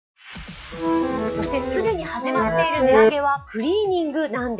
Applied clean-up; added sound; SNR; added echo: classical method log-MMSE.